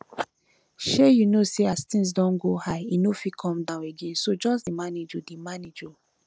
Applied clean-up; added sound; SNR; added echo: none; none; none; none.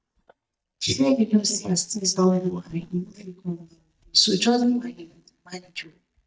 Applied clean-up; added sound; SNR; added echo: neural mask model DeepFilterNet 3.